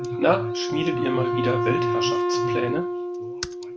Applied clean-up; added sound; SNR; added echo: none; Wind instrument, woodwind instrument; -1 dB; none.